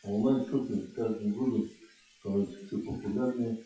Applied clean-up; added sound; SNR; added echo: classical method WPE with log-MMSE.